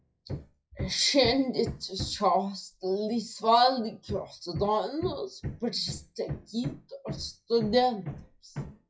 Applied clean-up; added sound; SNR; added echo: classical method WPE with log-MMSE.